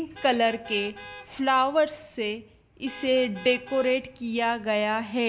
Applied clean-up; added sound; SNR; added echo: none; Vehicle horn, car horn, honking; 20 dB; none.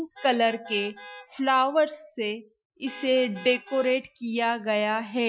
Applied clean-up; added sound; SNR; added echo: classical method Wiener filter.